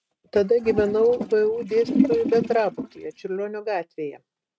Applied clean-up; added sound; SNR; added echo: neural mask model RNNoise.